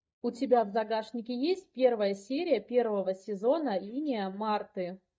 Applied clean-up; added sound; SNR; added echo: neural mask model DeepFilterNet 3.